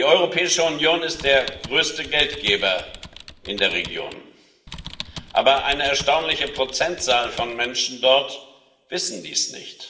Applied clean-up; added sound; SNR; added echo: none; Typing; 15 dB; reverberation time 0.8 s.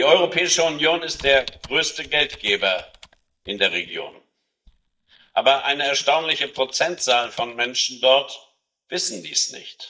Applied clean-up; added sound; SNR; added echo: neural mask model DeepFilterNet 3.